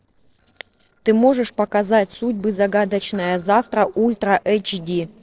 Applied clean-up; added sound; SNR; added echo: neural separator model SepFormer DNS4.